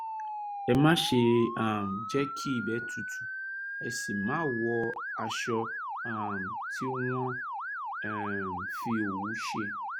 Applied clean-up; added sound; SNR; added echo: none; Motor vehicle (road) / Siren; 5 dB; none.